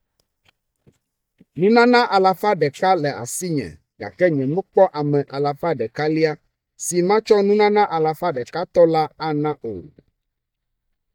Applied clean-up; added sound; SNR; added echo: neural mask model DeepFilterNet 3.